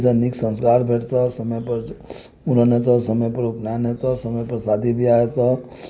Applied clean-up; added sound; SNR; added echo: none; none; none; none.